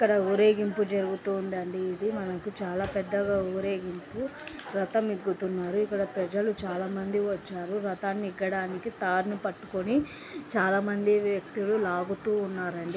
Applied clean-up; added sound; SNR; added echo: none; none; none; none.